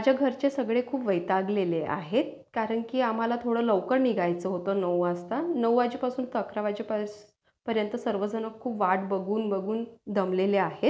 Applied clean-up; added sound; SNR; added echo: none; none; none; none.